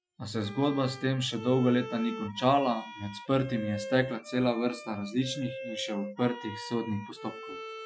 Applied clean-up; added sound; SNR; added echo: classical method Wiener filter.